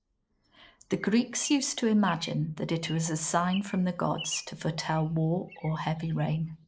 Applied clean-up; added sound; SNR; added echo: neural mask model Resemble Enhance denoiser.